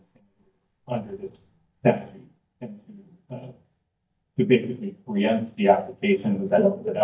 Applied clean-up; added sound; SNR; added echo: neural mask model DeepFilterNet 3.